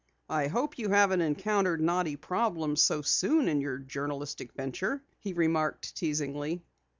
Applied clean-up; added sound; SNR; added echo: none; none; none; none.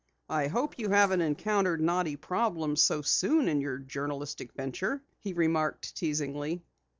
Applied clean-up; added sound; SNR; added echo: neural separator model SepFormer DNS4.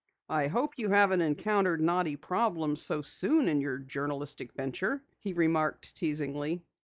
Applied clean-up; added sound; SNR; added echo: neural mask model Resemble Enhance denoiser.